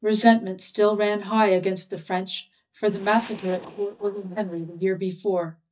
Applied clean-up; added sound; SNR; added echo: neural mask model DeepFilterNet 3.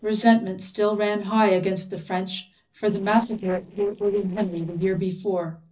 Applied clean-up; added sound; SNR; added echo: neural separator model SepFormer DNS4.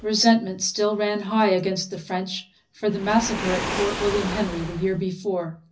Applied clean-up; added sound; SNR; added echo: none; Waves, surf; 11 dB; reverberation time 0.4 s.